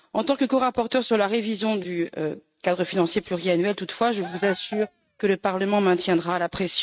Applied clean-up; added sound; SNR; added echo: neural mask model RNNoise.